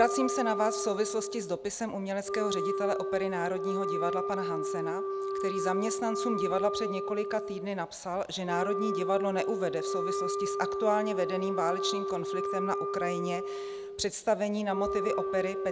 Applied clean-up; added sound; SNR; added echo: none; Wind instrument, woodwind instrument; 1 dB; none.